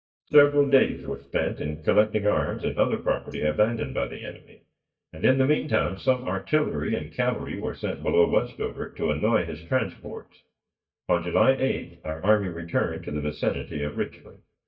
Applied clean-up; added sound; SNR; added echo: neural mask model DeepFilterNet 3.